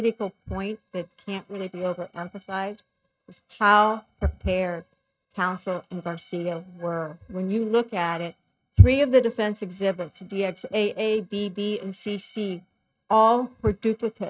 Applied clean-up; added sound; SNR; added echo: neural mask model RNNoise.